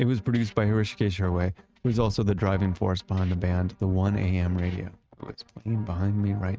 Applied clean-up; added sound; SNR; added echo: neural mask model RNNoise.